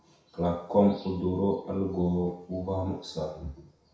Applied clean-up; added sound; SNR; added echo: none; none; none; reverberation time 0.6 s.